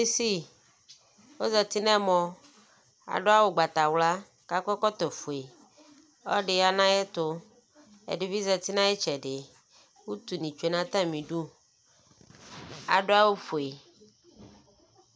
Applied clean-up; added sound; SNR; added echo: none; none; none; none.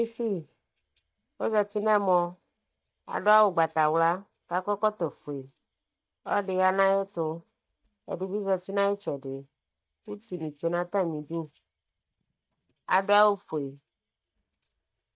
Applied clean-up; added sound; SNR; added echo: neural mask model DeepFilterNet 3.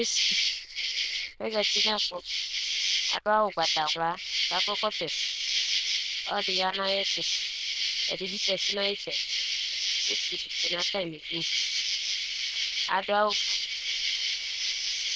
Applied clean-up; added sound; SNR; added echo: neural diffusion model UNIVERSE++.